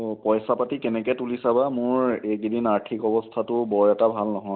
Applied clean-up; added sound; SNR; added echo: none; none; none; none.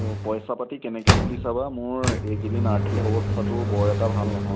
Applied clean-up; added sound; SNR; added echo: none; Engine; -4 dB; none.